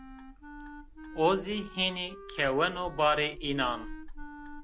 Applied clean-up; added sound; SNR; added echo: none; Clock + Wind instrument, woodwind instrument; 12 dB; none.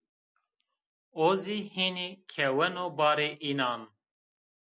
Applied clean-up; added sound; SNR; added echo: none; none; none; none.